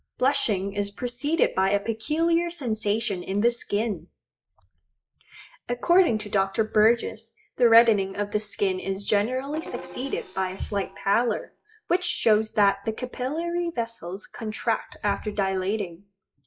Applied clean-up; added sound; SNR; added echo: classical method log-MMSE.